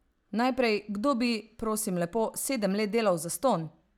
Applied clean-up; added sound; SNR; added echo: none; none; none; none.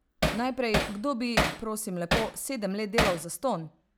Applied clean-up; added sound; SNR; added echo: none; Hammer; -1 dB; none.